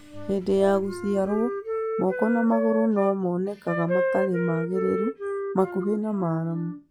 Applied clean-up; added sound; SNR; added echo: classical method log-MMSE.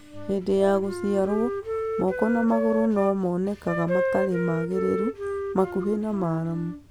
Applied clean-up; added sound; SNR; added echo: none; Wind instrument, woodwind instrument; 5 dB; none.